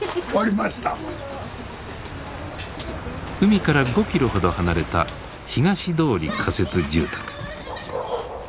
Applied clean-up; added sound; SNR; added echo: none; none; none; none.